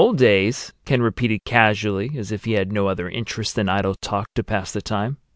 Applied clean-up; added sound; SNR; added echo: none; none; none; none.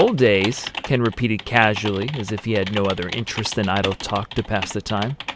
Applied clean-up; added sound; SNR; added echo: none; Typing; 11 dB; none.